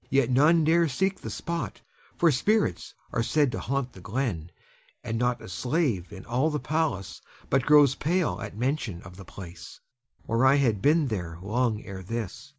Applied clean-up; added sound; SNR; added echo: none; none; none; none.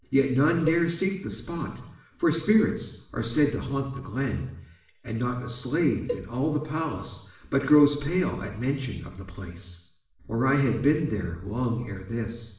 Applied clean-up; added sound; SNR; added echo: none; Cowbell; 13 dB; reverberation time 0.8 s.